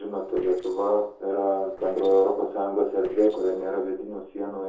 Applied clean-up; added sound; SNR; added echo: neural separator model SepFormer DNS4.